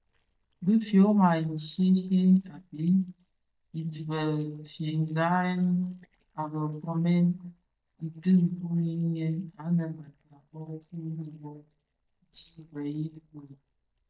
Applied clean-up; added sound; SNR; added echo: neural mask model DeepFilterNet 3.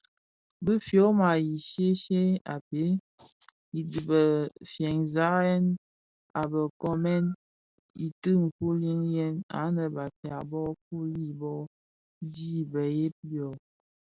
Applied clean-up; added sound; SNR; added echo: none; none; none; none.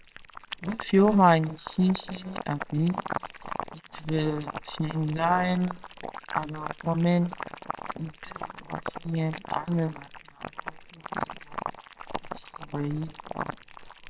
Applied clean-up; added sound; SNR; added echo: neural separator model SepFormer WHAMR!.